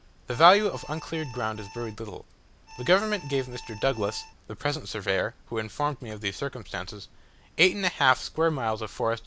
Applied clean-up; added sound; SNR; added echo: none; Alarm; 18 dB; none.